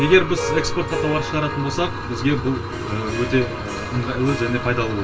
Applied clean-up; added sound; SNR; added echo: none; Harp; 9 dB; reverberation time 0.1 s.